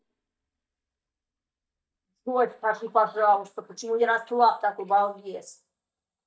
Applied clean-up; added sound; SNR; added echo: neural mask model DeepFilterNet 3.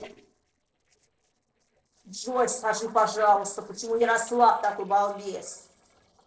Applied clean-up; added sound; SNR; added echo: neural separator model SepFormer DNS4.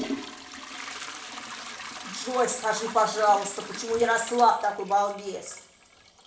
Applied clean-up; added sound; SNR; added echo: none; Trickle, dribble / Toilet flush / Hiss; 12 dB; reverberation time 0.5 s.